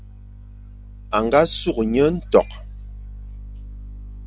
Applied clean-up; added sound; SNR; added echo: none; none; none; none.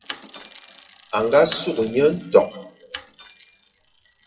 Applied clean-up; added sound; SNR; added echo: classical method WPE with log-MMSE.